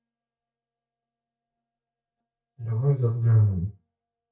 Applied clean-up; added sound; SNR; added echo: neural mask model DeepFilterNet 3.